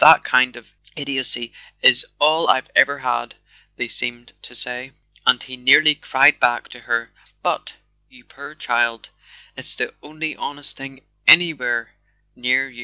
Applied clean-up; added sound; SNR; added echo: none; none; none; none.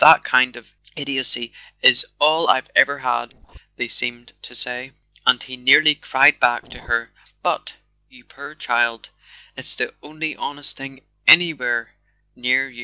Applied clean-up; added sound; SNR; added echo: neural separator model SepFormer DNS4.